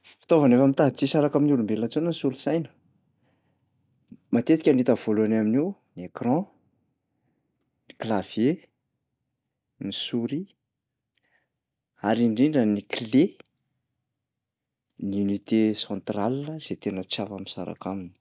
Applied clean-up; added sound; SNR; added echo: none; none; none; none.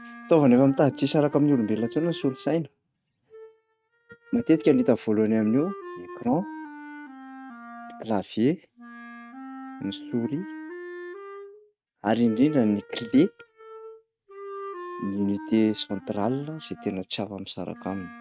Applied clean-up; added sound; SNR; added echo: neural mask model RNNoise.